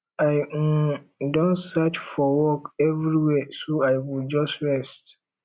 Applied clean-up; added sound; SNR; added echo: none; none; none; none.